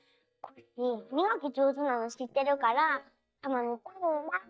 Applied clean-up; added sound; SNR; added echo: neural mask model DeepFilterNet 3.